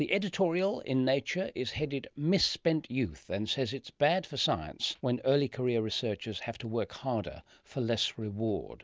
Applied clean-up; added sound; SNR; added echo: none; none; none; none.